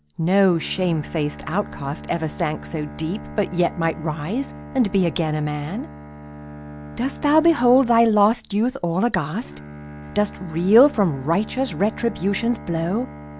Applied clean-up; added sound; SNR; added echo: none; Bowed string instrument; 15 dB; none.